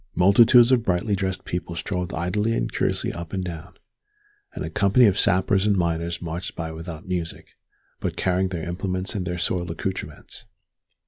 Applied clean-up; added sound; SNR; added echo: none; none; none; none.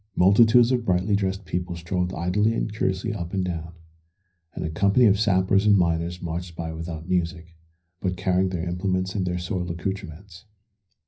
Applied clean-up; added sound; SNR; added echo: none; none; none; reverberation time 0.4 s.